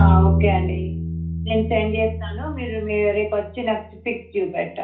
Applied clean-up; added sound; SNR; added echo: none; Bowed string instrument; -1 dB; reverberation time 0.4 s.